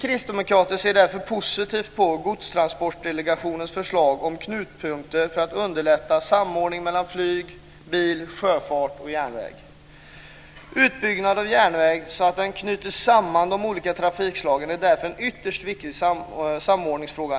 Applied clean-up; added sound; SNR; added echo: none; none; none; none.